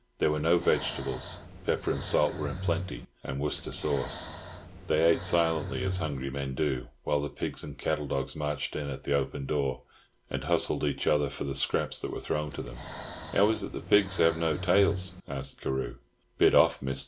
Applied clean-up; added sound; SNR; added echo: none; Breathing; 9 dB; none.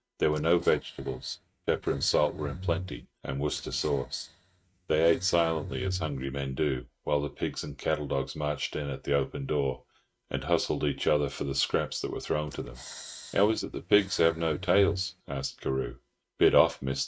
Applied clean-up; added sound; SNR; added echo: neural mask model RNNoise.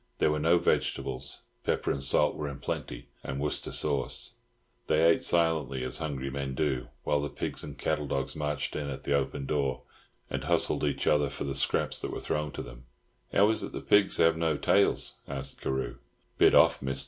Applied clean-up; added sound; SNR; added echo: none; none; none; none.